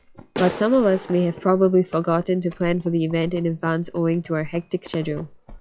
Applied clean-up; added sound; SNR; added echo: classical method log-MMSE.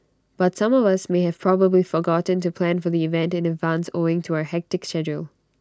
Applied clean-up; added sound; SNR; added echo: none; none; none; none.